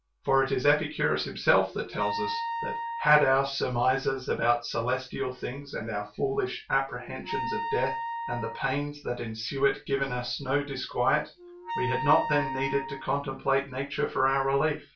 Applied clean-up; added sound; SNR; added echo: none; Wind instrument, woodwind instrument; 8 dB; reverberation time 0.3 s.